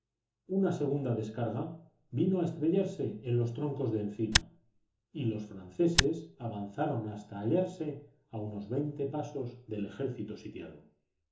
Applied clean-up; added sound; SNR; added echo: none; Tick; -3 dB; reverberation time 0.8 s.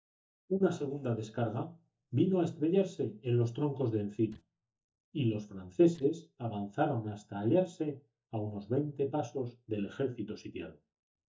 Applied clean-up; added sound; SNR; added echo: neural mask model DeepFilterNet 3.